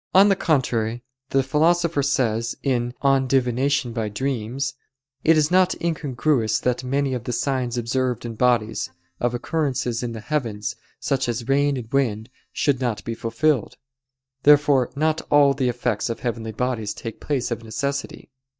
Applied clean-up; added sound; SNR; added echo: neural mask model DeepFilterNet 3.